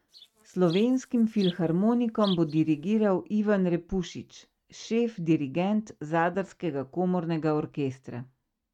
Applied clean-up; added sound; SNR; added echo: neural mask model RNNoise.